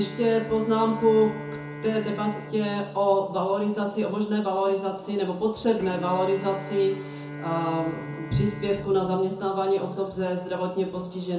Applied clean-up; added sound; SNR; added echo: none; Bowed string instrument; 14 dB; reverberation time 0.6 s.